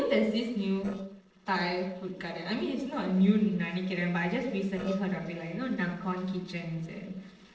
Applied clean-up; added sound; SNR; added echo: neural separator model SepFormer DNS4.